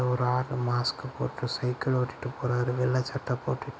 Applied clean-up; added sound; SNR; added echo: none; none; none; none.